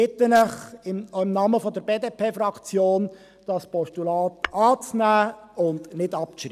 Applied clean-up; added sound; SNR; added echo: none; Tap / Glass; 11 dB; none.